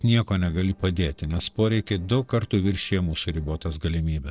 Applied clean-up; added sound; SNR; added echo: neural separator model SepFormer DNS4.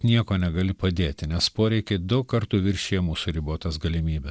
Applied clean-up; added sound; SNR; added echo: none; none; none; none.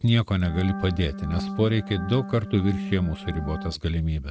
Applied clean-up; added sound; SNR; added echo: neural mask model RNNoise.